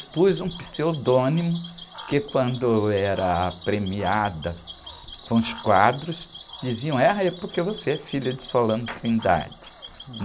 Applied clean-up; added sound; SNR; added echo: none; Cricket / Frog + Squeak / Chirp, tweet; 18 dB; none.